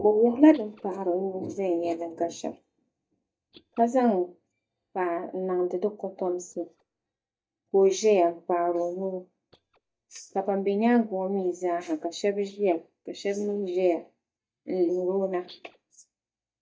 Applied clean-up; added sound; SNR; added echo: neural mask model DeepFilterNet 3.